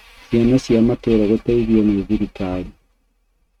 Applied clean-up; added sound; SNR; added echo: neural mask model RNNoise.